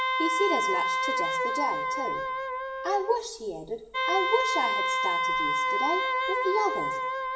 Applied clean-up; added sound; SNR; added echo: none; Wind instrument, woodwind instrument; -4 dB; reverberation time 0.9 s.